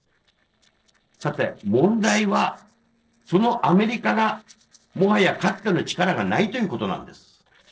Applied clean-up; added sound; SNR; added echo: neural separator model SepFormer DNS4.